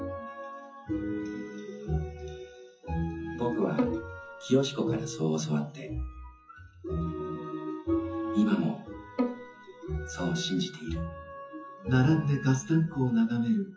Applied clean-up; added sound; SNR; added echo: classical method WPE with log-MMSE.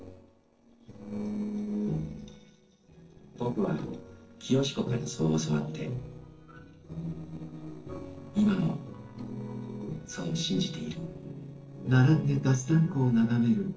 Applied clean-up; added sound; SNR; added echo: neural separator model SepFormer DNS4.